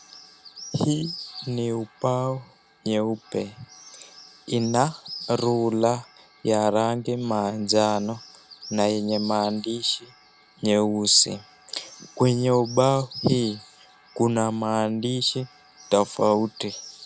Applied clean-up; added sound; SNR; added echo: none; Bird; 19 dB; none.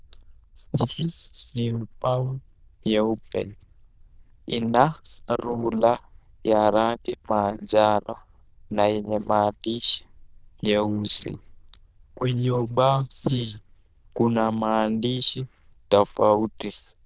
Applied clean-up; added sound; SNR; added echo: neural diffusion model UNIVERSE++.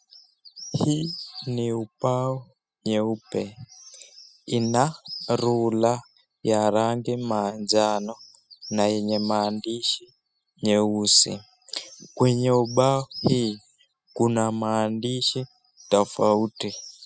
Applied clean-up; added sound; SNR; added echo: classical method spectral subtraction.